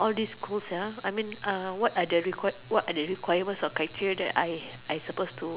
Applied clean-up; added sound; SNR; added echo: none; none; none; none.